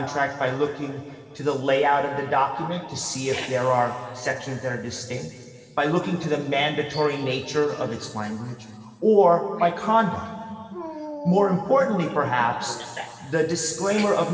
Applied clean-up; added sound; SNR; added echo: none; Dog; 19 dB; reverberation time 2.4 s.